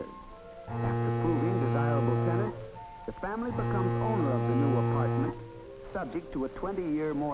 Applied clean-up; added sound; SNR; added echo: none; Bowed string instrument; -3 dB; none.